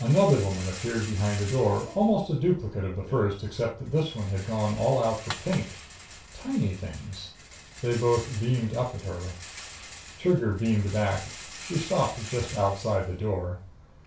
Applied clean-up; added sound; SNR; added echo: none; Rattle; 16 dB; reverberation time 0.2 s.